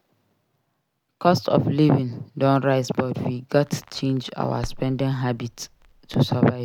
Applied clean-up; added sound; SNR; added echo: none; Crackle; 18 dB; none.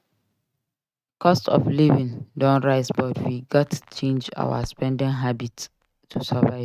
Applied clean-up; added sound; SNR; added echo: neural mask model RNNoise.